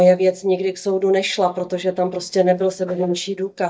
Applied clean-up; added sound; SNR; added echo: neural mask model DeepFilterNet 3.